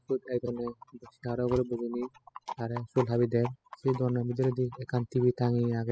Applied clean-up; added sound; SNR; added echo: classical method spectral subtraction.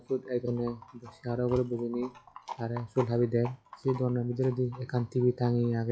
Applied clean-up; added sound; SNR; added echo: classical method log-MMSE.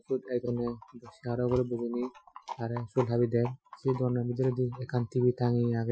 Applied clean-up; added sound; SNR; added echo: classical method Wiener filter.